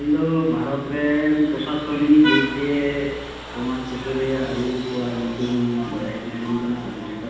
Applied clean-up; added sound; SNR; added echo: none; Vehicle horn, car horn, honking; 11 dB; reverberation time 1.2 s.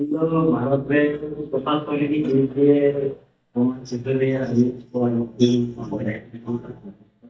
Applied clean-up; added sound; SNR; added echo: neural mask model DeepFilterNet 3.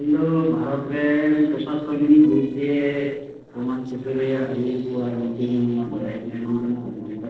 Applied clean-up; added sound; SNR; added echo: neural separator model SepFormer DNS4.